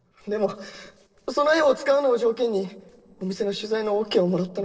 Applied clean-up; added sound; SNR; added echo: neural separator model SepFormer DNS4.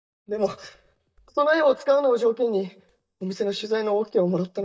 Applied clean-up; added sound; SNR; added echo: neural mask model DeepFilterNet 3.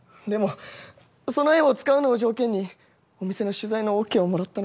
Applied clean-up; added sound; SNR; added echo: none; none; none; none.